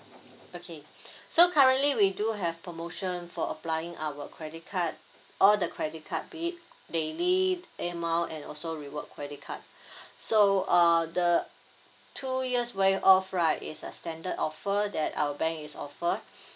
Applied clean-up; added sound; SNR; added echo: none; none; none; none.